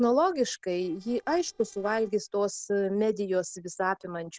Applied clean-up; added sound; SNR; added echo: neural separator model SepFormer DNS4.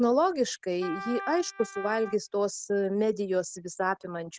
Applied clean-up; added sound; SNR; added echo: neural mask model RNNoise.